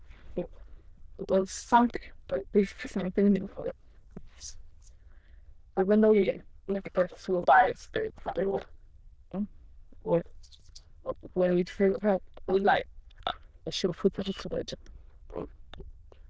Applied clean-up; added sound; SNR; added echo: neural diffusion model UNIVERSE++.